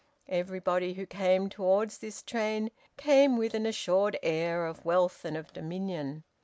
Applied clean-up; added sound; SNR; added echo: none; none; none; none.